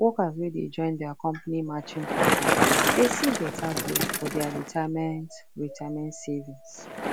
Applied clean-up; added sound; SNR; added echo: none; Bicycle; -1 dB; none.